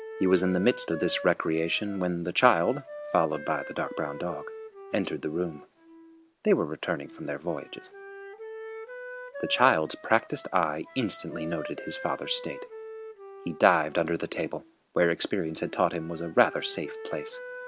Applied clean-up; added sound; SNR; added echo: none; Wind instrument, woodwind instrument; 14 dB; none.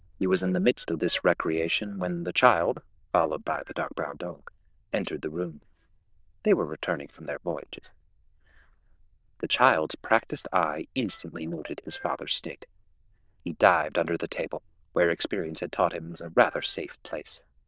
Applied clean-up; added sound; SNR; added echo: neural diffusion model UNIVERSE++.